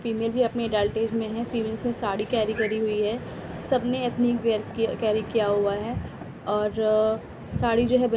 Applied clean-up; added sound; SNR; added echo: none; Vehicle; 15 dB; none.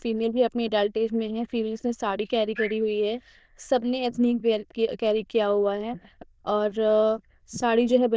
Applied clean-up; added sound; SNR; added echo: neural diffusion model UNIVERSE++.